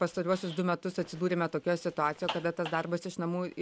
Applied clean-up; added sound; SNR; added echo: none; Zipper (clothing); 15 dB; none.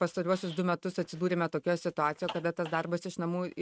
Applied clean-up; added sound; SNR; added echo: neural mask model RNNoise.